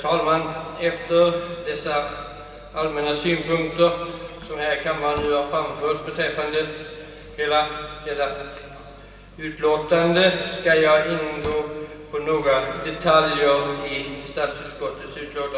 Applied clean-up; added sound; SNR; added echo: none; Slam; 19 dB; reverberation time 2.4 s.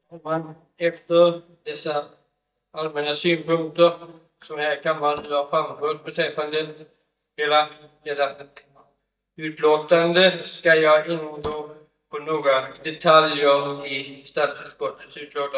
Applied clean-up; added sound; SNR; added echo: neural mask model DeepFilterNet 3.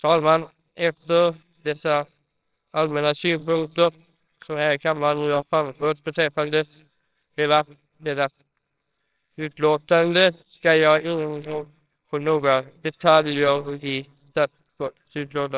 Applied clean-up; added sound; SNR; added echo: neural separator model SepFormer WHAMR!.